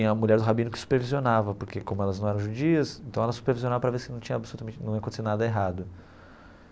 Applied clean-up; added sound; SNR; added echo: none; none; none; none.